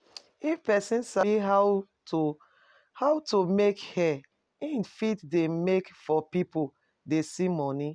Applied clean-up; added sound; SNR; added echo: none; none; none; none.